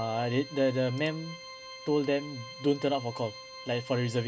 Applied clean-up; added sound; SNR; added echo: none; Organ; 15 dB; none.